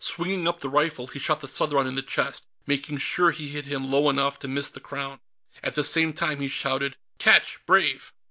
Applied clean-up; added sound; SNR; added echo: none; none; none; none.